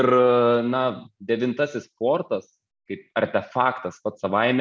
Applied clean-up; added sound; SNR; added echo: none; none; none; none.